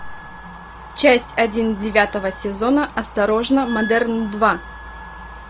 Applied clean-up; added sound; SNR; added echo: none; Wind instrument, woodwind instrument; 19 dB; none.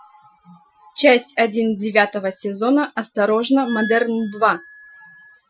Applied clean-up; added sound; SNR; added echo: classical method Wiener filter.